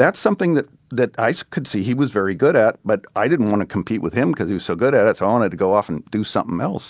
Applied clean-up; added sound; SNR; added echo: none; none; none; none.